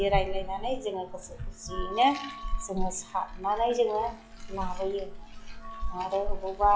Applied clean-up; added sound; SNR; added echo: classical method log-MMSE.